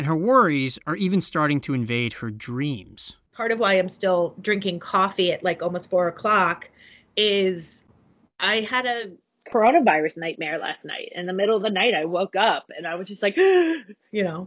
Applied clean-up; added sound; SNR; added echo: none; none; none; none.